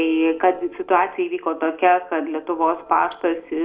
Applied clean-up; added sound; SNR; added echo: neural separator model SepFormer DNS4.